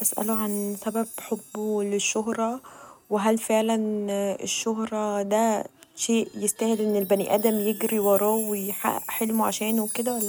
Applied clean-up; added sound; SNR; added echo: none; Chime; 12 dB; none.